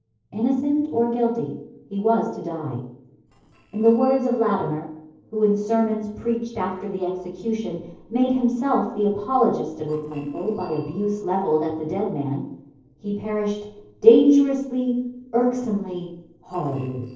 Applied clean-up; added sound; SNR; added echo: neural separator model SepFormer DNS4.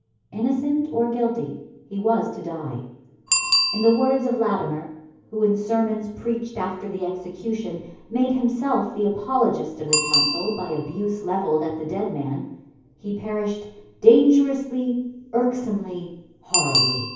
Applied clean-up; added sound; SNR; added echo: none; Bicycle bell; 7 dB; reverberation time 0.9 s.